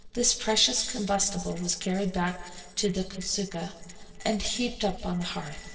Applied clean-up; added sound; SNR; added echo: neural separator model SepFormer DNS4.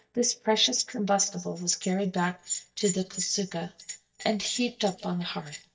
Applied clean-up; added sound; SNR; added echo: neural mask model DeepFilterNet 3.